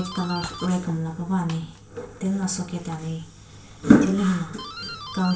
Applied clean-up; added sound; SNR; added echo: none; Doorbell; 17 dB; reverberation time 0.3 s.